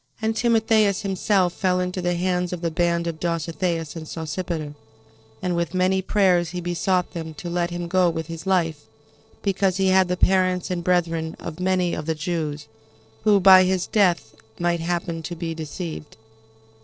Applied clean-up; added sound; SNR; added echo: neural separator model SepFormer DNS4.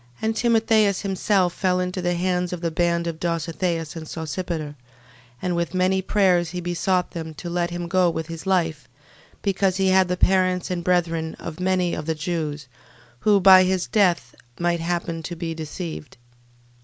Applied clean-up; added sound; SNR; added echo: none; none; none; none.